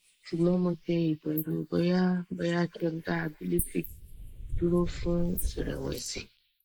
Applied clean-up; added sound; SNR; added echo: neural mask model Resemble Enhance denoiser.